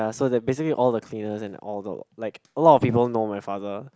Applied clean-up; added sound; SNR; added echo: none; none; none; none.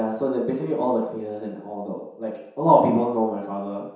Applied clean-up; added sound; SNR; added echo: none; none; none; reverberation time 0.7 s.